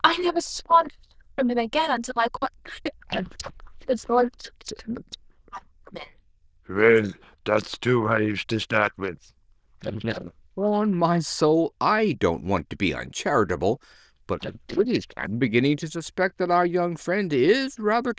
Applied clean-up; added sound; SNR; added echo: neural diffusion model UNIVERSE++.